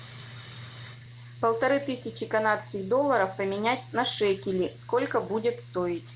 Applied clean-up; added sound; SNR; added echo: none; Mechanical fan; 17 dB; none.